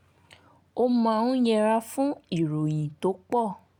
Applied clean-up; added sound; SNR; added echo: none; none; none; none.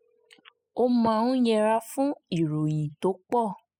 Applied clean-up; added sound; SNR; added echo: classical method spectral subtraction.